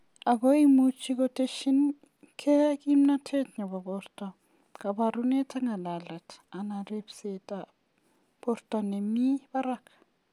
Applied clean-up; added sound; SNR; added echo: none; none; none; none.